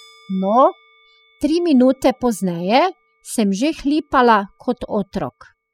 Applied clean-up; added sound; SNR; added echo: classical method spectral subtraction.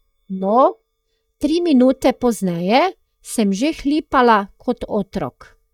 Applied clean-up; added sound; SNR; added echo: neural mask model DeepFilterNet 3.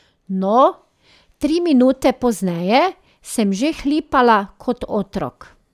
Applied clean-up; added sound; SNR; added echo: none; none; none; none.